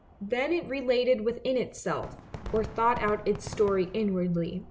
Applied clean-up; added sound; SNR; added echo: none; Fireworks; 16 dB; none.